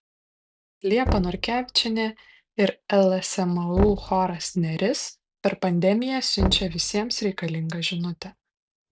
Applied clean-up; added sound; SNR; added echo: none; Knock; 9 dB; none.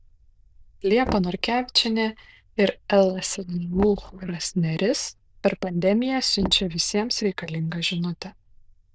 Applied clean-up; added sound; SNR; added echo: neural diffusion model UNIVERSE++.